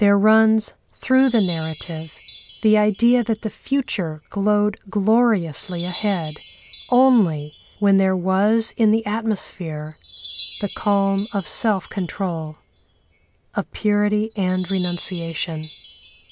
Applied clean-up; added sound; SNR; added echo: none; Wind chime; 8 dB; none.